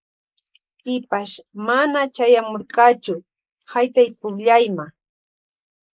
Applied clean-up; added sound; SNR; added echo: neural mask model Resemble Enhance denoiser.